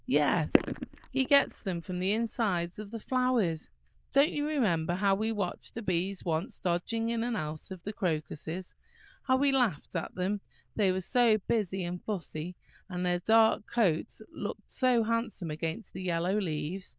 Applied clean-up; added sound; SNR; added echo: neural diffusion model UNIVERSE++.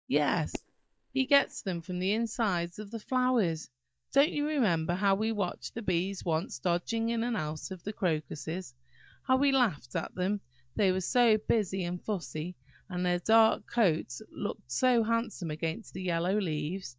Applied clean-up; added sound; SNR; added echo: neural mask model DeepFilterNet 3.